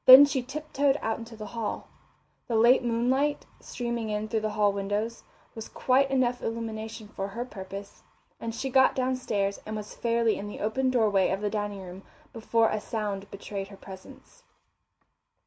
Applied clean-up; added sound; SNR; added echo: none; none; none; none.